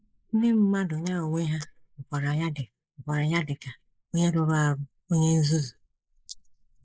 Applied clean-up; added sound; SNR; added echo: neural mask model Resemble Enhance denoiser.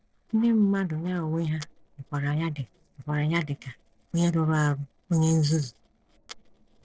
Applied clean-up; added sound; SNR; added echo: neural separator model SepFormer DNS4.